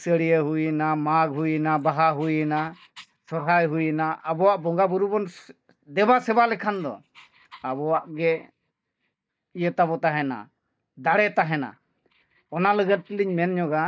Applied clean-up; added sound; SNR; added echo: neural mask model DeepFilterNet 3.